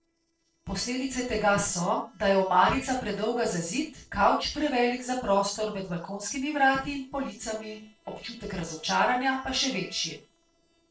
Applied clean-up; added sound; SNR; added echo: neural separator model SepFormer DNS4.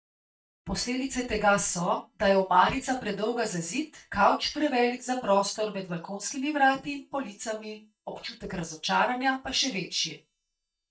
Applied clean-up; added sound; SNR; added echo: neural mask model DeepFilterNet 3.